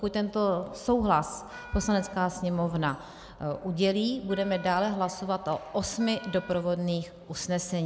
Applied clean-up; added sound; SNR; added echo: none; Wind instrument, woodwind instrument; 19 dB; none.